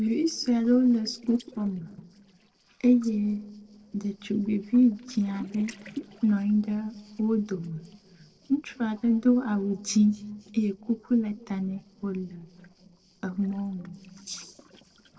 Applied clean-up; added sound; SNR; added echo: neural separator model SepFormer DNS4.